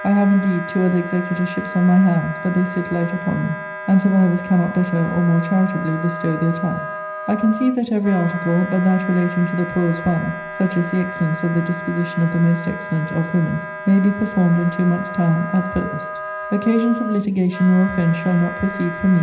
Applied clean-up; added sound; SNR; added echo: none; Wind instrument, woodwind instrument; 11 dB; reverberation time 0.9 s.